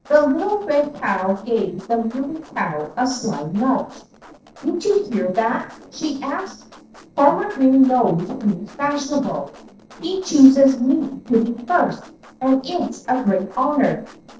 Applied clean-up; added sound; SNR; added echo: neural separator model SepFormer DNS4.